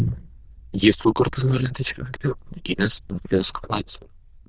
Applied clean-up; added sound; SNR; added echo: neural diffusion model UNIVERSE++.